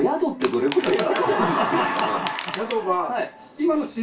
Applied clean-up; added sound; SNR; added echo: none; Crushing; 11 dB; reverberation time 0.2 s.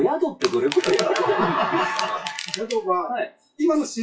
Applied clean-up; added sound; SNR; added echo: classical method WPE with log-MMSE.